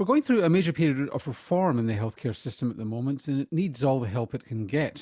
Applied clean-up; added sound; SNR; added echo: none; none; none; none.